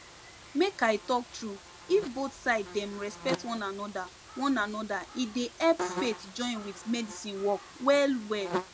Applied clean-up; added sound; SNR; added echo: none; Buzz; 11 dB; none.